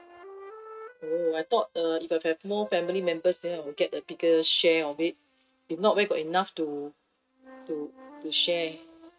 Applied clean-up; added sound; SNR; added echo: neural mask model RNNoise.